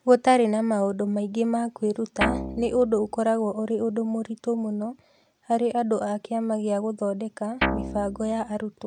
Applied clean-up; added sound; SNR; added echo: none; Guitar; 4 dB; none.